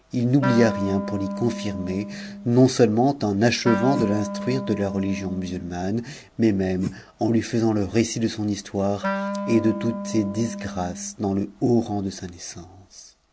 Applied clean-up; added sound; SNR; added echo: none; Wind instrument, woodwind instrument + Whoosh, swoosh, swish; 7 dB; none.